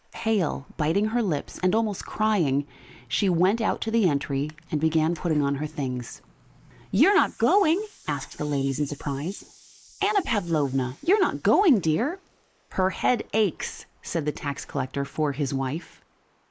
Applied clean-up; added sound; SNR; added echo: neural mask model Resemble Enhance denoiser.